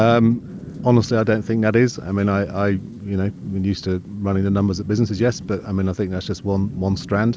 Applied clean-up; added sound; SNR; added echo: none; Rain / Thunderstorm; 15 dB; none.